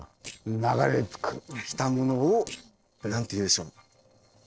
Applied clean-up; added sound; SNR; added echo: neural separator model SepFormer DNS4.